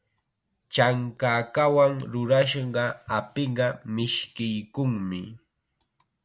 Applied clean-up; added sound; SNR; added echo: none; none; none; none.